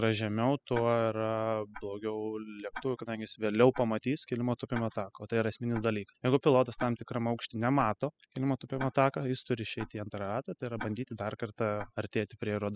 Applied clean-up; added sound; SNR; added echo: classical method spectral subtraction.